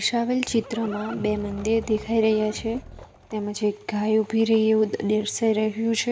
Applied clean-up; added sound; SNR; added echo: none; Livestock, farm animals, working animals; 19 dB; none.